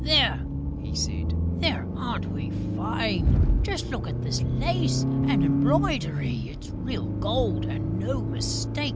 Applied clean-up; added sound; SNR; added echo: none; Accelerating, revving, vroom; -5 dB; none.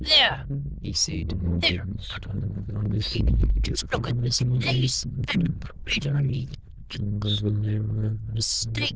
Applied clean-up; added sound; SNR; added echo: neural diffusion model UNIVERSE++.